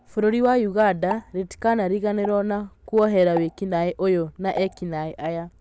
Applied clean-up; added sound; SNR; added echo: none; Explosion; 18 dB; none.